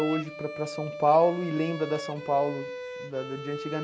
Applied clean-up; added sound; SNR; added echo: none; Bowed string instrument; 10 dB; none.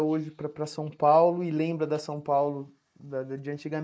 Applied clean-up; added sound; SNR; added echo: neural mask model Resemble Enhance denoiser.